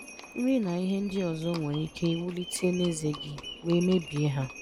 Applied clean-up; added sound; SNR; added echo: none; Livestock, farm animals, working animals + Bird vocalization, bird call, bird song; 14 dB; none.